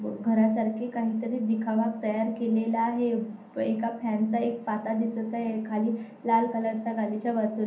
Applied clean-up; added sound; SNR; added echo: none; none; none; reverberation time 0.6 s.